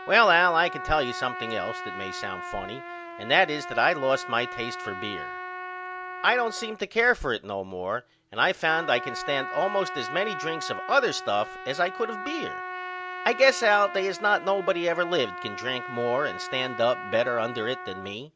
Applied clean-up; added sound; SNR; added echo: none; Trumpet; 10 dB; none.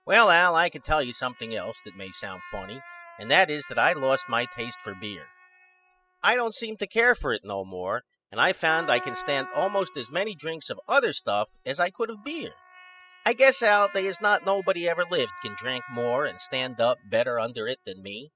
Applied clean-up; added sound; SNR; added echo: classical method spectral subtraction.